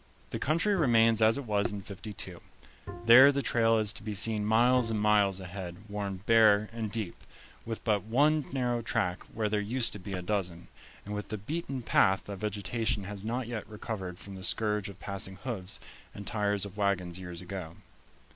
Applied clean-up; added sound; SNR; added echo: none; Bowed string instrument; 15 dB; none.